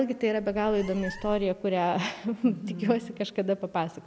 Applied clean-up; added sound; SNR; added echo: none; Meow; 15 dB; none.